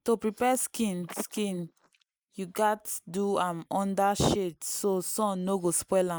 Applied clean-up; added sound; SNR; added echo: neural mask model Resemble Enhance denoiser.